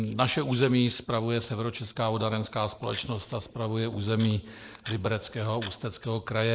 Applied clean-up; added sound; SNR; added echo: neural mask model Resemble Enhance denoiser.